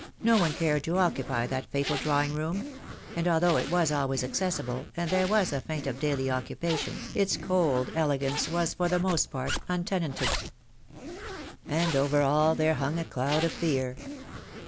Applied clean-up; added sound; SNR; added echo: none; Zipper (clothing); 9 dB; none.